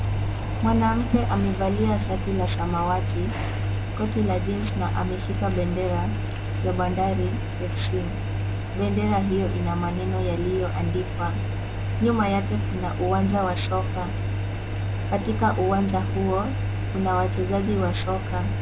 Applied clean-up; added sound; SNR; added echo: none; Engine; 0 dB; none.